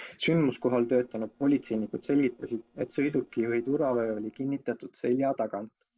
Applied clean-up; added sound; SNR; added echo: neural separator model SepFormer DNS4.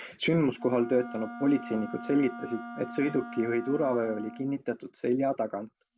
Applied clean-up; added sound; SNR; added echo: none; Wind instrument, woodwind instrument; 14 dB; none.